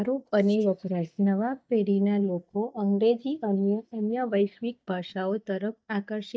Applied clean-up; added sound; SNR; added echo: neural mask model DeepFilterNet 3.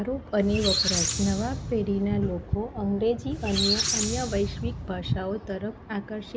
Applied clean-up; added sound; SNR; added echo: none; Squeak; 3 dB; none.